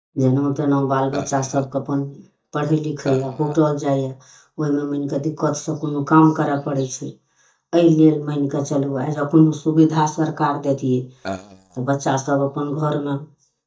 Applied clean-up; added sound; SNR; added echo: neural mask model DeepFilterNet 3.